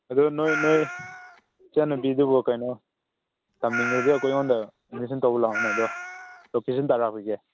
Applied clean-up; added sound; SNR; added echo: none; Meow; 7 dB; none.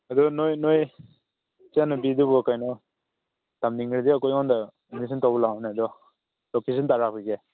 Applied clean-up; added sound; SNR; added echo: none; none; none; none.